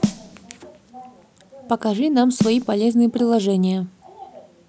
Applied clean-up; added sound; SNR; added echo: none; Snare drum; 9 dB; none.